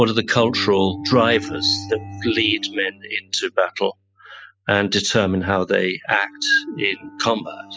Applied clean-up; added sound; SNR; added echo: classical method spectral subtraction.